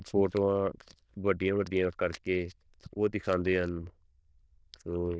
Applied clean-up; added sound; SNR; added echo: neural diffusion model UNIVERSE++.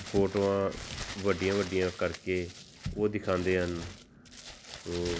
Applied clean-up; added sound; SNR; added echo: none; Crumpling, crinkling; 12 dB; none.